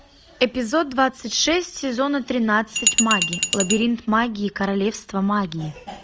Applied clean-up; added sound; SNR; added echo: none; Glass; -1 dB; none.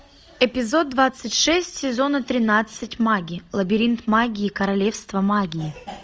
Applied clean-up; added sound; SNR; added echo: none; none; none; none.